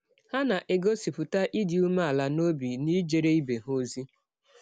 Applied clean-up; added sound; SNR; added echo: none; none; none; none.